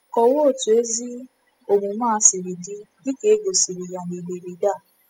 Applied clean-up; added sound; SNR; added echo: classical method spectral subtraction.